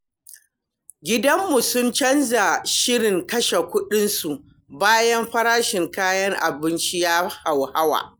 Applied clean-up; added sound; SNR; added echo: none; none; none; none.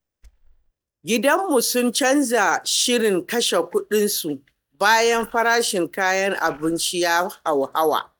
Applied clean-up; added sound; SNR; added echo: neural mask model DeepFilterNet 3.